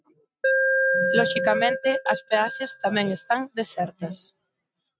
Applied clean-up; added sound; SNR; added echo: neural mask model RNNoise.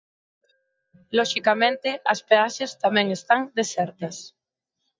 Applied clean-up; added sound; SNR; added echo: neural mask model DeepFilterNet 3.